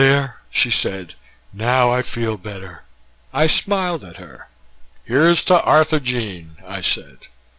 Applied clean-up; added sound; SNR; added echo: none; none; none; none.